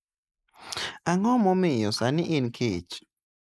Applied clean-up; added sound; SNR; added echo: neural mask model Resemble Enhance denoiser.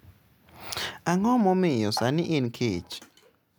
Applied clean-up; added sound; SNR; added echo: none; none; none; none.